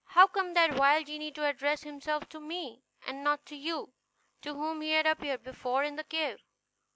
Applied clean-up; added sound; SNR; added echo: none; none; none; none.